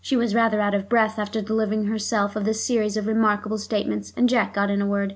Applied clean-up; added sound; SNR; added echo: none; none; none; none.